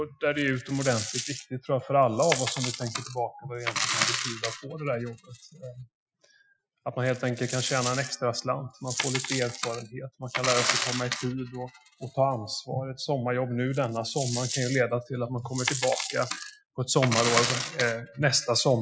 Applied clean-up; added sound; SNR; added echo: classical method Wiener filter.